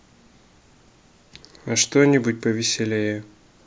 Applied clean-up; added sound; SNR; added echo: none; none; none; none.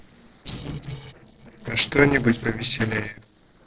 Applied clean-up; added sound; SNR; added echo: neural separator model SepFormer DNS4.